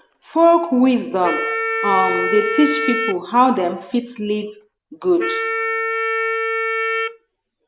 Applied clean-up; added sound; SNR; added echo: none; Wind instrument, woodwind instrument; 4 dB; none.